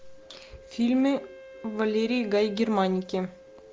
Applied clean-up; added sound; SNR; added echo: none; Wind instrument, woodwind instrument; 20 dB; none.